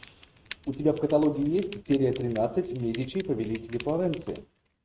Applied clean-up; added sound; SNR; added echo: neural mask model RNNoise.